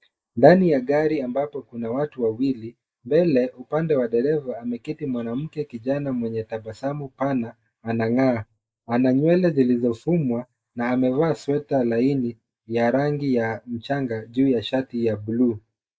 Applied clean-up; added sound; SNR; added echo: neural mask model Resemble Enhance denoiser.